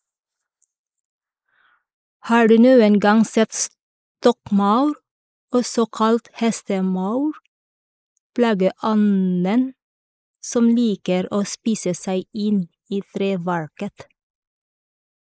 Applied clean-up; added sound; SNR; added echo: neural mask model Resemble Enhance denoiser.